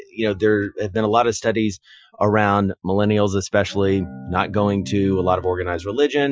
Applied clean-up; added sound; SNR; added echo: classical method Wiener filter.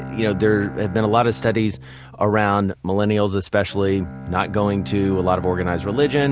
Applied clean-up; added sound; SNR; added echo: none; Bowed string instrument; 13 dB; none.